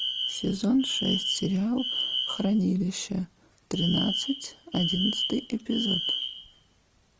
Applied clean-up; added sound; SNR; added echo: none; Alarm; 4 dB; none.